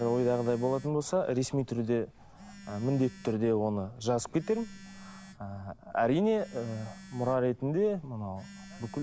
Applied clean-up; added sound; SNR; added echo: none; Telephone; 19 dB; none.